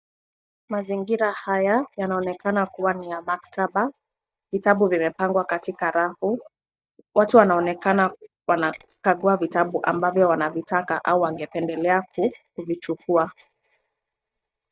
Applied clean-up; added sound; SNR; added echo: neural mask model DeepFilterNet 3.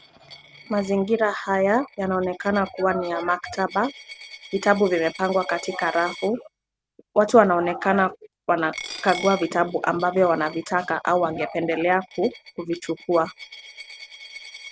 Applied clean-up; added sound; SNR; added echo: none; Coin (dropping); 19 dB; none.